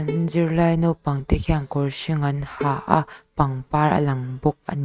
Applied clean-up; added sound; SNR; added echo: neural mask model RNNoise.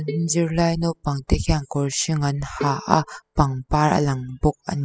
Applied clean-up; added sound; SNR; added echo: classical method spectral subtraction.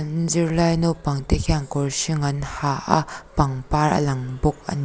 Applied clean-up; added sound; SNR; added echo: none; none; none; none.